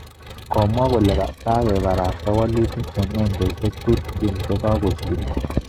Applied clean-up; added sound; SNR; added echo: neural mask model RNNoise.